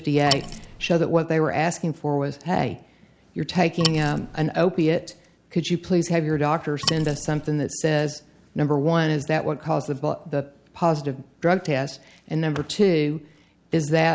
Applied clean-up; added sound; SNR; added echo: none; Wood; 7 dB; none.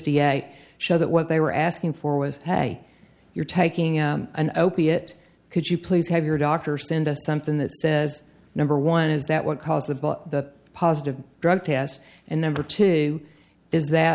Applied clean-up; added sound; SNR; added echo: none; none; none; none.